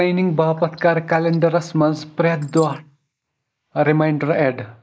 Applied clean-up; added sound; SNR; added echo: neural mask model Resemble Enhance denoiser.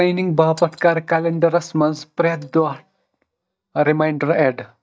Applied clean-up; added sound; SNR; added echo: neural mask model DeepFilterNet 3.